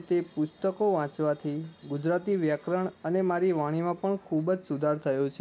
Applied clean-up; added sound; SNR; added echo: none; none; none; none.